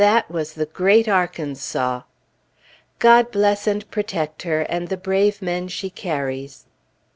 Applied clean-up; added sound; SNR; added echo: none; none; none; none.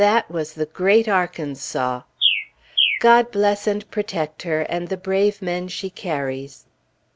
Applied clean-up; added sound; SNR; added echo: none; Bird; 3 dB; none.